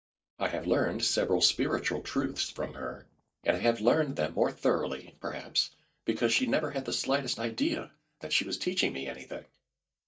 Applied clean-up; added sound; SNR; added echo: neural mask model DeepFilterNet 3.